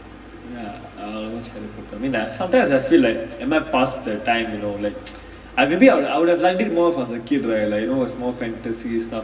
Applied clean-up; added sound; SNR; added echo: none; none; none; reverberation time 1.0 s.